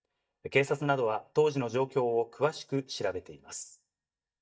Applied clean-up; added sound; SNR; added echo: neural mask model DeepFilterNet 3.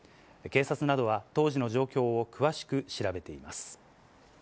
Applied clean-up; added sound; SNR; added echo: none; none; none; none.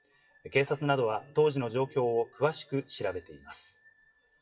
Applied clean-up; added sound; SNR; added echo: classical method WPE with log-MMSE.